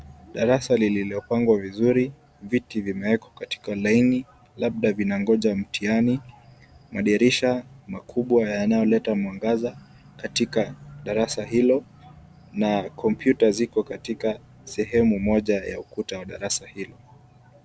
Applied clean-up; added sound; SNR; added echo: none; none; none; none.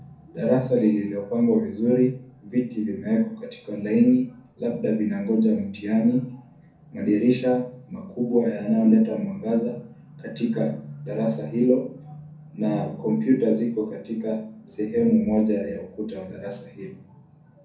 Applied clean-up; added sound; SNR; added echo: none; none; none; reverberation time 0.5 s.